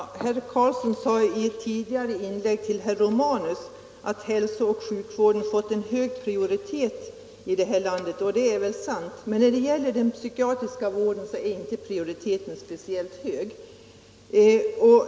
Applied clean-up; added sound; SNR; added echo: none; none; none; none.